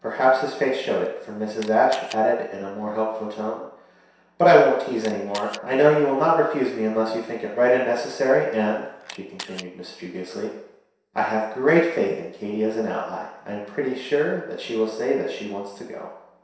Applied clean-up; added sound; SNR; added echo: none; Camera; 18 dB; reverberation time 0.7 s.